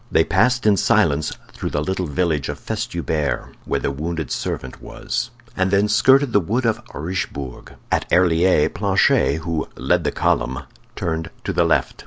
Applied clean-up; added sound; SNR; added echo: none; none; none; none.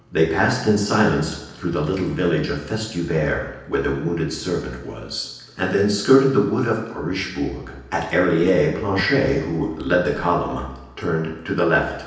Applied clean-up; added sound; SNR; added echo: none; Raindrop / Drip; 20 dB; reverberation time 0.9 s.